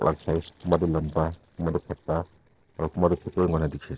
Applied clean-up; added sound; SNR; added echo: neural separator model SepFormer DNS4.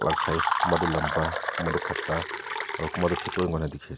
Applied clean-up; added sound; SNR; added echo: none; Fill (with liquid); 0 dB; none.